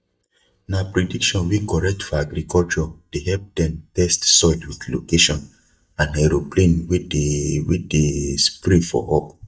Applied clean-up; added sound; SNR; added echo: neural mask model DeepFilterNet 3.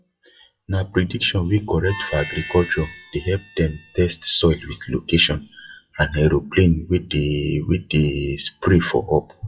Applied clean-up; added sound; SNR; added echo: classical method WPE with log-MMSE.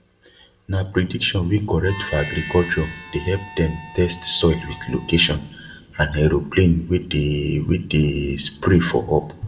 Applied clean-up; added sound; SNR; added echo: none; Harmonica; 16 dB; reverberation time 0.5 s.